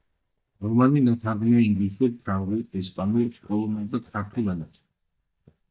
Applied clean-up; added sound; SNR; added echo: neural mask model DeepFilterNet 3.